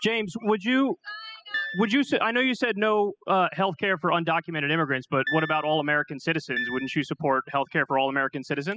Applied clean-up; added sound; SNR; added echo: classical method spectral subtraction.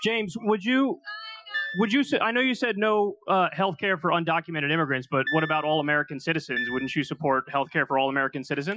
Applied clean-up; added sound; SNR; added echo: classical method Wiener filter.